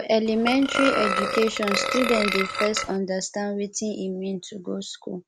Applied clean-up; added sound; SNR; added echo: none; Burping, eructation; 2 dB; none.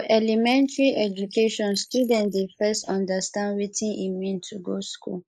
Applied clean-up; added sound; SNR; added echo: neural mask model Resemble Enhance denoiser.